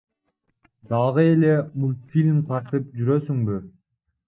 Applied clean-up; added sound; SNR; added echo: neural mask model DeepFilterNet 3.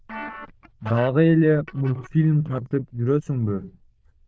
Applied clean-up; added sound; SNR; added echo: neural diffusion model UNIVERSE++.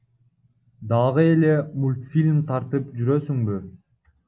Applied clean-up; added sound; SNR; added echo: none; none; none; none.